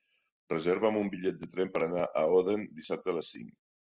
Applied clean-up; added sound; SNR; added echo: none; none; none; none.